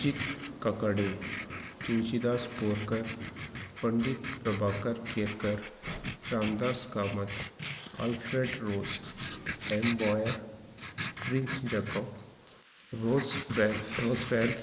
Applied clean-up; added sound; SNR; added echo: neural mask model Resemble Enhance denoiser.